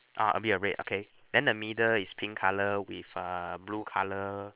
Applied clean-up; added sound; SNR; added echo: neural separator model SepFormer WHAM!.